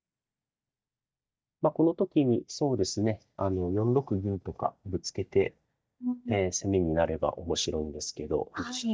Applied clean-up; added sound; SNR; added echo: neural mask model DeepFilterNet 3.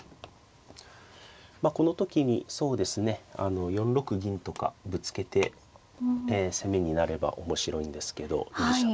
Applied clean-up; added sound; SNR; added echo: none; none; none; none.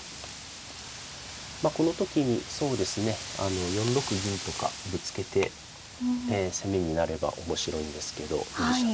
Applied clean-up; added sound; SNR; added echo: none; Wind; 10 dB; none.